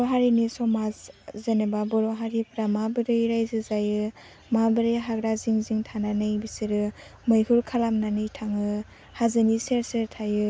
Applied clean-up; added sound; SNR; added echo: none; none; none; none.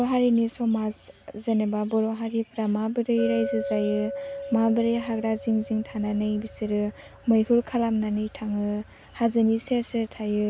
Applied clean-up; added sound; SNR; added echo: none; Chink, clink; 14 dB; none.